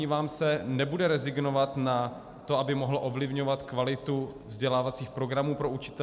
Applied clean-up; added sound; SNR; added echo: none; none; none; none.